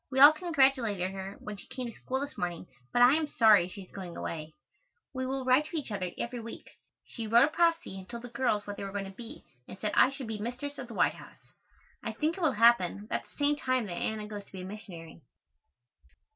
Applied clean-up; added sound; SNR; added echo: none; none; none; none.